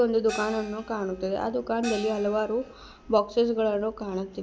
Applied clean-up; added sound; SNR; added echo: none; Gong; 15 dB; none.